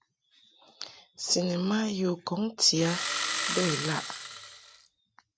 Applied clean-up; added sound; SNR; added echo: none; Engine starting; 3 dB; none.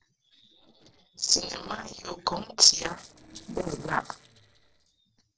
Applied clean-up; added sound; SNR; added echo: neural separator model SepFormer DNS4.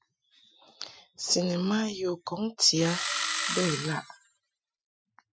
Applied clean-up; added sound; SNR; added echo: classical method Wiener filter.